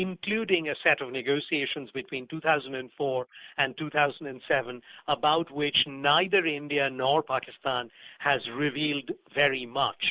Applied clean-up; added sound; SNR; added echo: neural mask model Resemble Enhance denoiser.